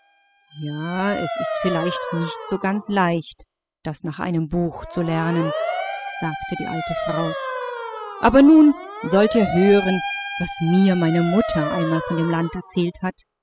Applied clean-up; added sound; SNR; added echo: classical method spectral subtraction.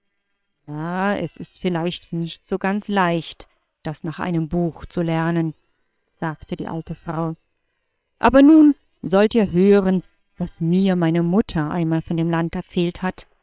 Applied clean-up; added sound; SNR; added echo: neural separator model SepFormer WHAM!.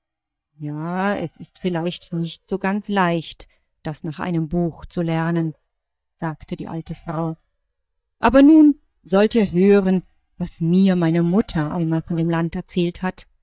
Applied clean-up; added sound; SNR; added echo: neural mask model DeepFilterNet 3.